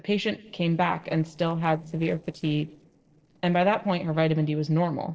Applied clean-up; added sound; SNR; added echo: neural separator model SepFormer DNS4.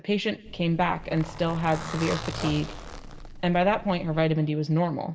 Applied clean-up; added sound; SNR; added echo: none; Zipper (clothing); 11 dB; reverberation time 2.7 s.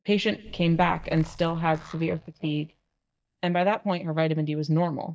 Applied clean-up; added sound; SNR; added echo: neural mask model DeepFilterNet 3.